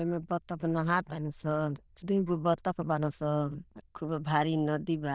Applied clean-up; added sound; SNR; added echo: neural diffusion model UNIVERSE++.